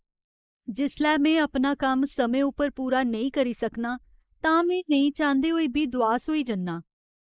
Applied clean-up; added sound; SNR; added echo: neural mask model Resemble Enhance denoiser.